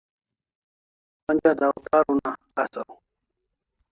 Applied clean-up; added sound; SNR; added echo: neural mask model DeepFilterNet 3.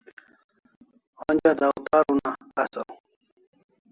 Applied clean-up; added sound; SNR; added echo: none; none; none; none.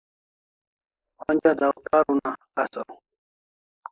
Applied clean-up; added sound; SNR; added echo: neural mask model Resemble Enhance denoiser.